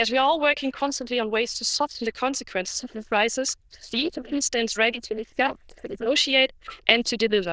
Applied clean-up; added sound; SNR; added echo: neural diffusion model UNIVERSE++.